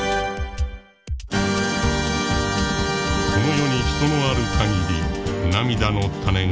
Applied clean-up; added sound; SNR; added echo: none; Drum kit; 9 dB; none.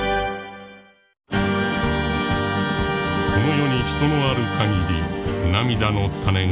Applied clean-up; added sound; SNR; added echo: none; none; none; none.